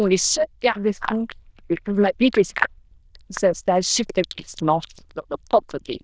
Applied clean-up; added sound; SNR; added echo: neural diffusion model UNIVERSE++.